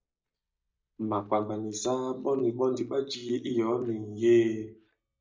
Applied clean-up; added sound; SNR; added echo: neural mask model DeepFilterNet 3.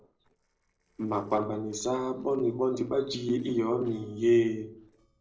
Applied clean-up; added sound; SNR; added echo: neural separator model SepFormer DNS4.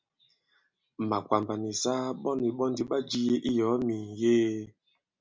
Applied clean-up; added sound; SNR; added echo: none; none; none; none.